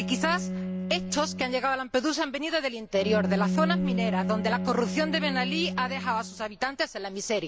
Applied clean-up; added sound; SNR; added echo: none; Bowed string instrument; 3 dB; none.